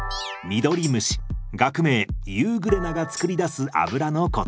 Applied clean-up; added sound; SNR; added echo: none; Tambourine; 18 dB; none.